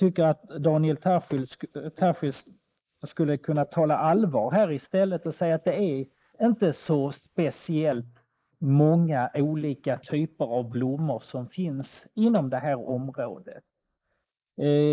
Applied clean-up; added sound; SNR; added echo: neural mask model Resemble Enhance denoiser.